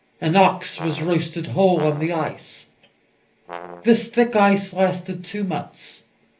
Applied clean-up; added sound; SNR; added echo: none; Brass instrument; 17 dB; reverberation time 0.3 s.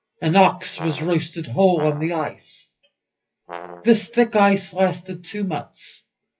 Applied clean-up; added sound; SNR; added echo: classical method WPE with log-MMSE.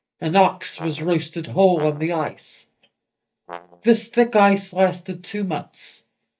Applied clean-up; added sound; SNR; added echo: neural mask model DeepFilterNet 3.